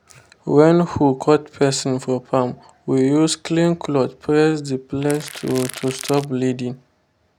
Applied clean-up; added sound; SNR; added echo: none; Crackle; 15 dB; none.